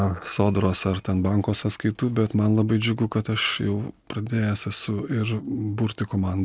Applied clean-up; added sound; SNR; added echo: neural separator model SepFormer DNS4.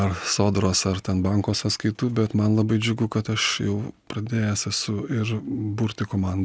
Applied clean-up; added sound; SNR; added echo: none; none; none; none.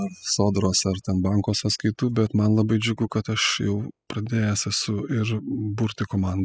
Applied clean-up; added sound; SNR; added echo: classical method spectral subtraction.